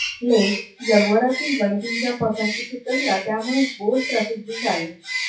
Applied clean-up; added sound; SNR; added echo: classical method WPE with log-MMSE.